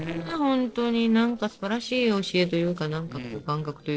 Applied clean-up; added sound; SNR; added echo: neural separator model SepFormer DNS4.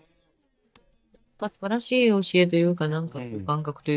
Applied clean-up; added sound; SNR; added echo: neural mask model DeepFilterNet 3.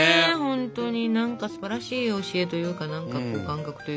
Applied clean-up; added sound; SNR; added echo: none; none; none; none.